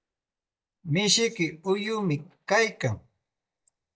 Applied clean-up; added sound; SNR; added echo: neural mask model DeepFilterNet 3.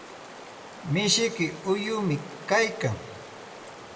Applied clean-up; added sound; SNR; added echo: none; Stream; 14 dB; reverberation time 1.0 s.